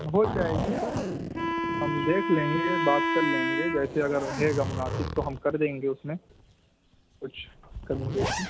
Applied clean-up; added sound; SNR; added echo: none; Zipper (clothing) + Wind instrument, woodwind instrument; 1 dB; none.